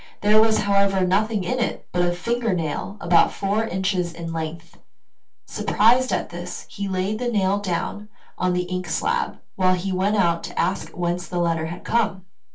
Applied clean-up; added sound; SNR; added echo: none; none; none; reverberation time 0.2 s.